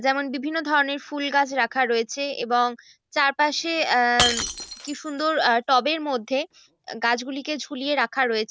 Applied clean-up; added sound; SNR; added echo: none; Shatter; 12 dB; none.